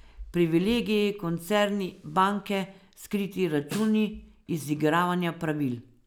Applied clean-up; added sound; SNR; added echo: none; Snare drum; 16 dB; none.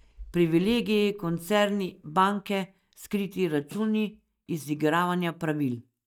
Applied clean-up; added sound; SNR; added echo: neural mask model DeepFilterNet 3.